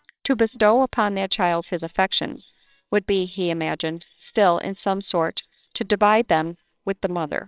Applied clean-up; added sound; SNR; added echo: neural separator model SepFormer WHAMR!.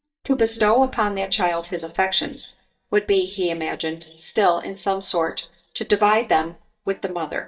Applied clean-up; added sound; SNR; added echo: neural mask model DeepFilterNet 3.